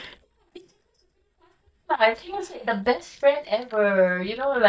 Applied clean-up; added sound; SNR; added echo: neural mask model DeepFilterNet 3.